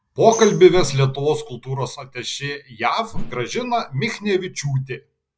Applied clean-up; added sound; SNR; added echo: none; Tambourine + Whoosh, swoosh, swish; 11 dB; none.